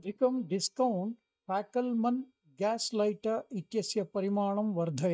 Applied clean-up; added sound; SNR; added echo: neural mask model DeepFilterNet 3.